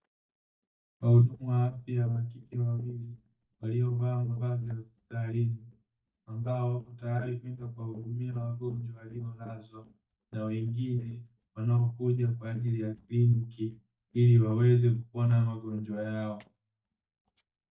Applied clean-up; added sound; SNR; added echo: neural mask model DeepFilterNet 3.